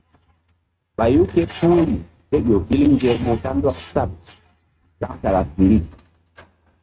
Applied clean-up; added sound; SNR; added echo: neural mask model RNNoise.